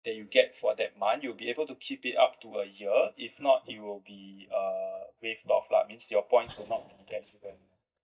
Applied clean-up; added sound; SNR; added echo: neural mask model DeepFilterNet 3.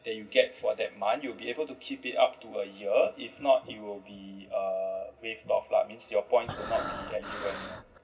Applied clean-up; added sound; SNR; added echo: none; Breathing; 8 dB; reverberation time 0.4 s.